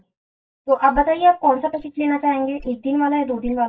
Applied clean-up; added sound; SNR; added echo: neural mask model DeepFilterNet 3.